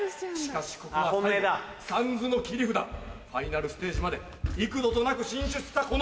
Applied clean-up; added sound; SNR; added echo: none; none; none; none.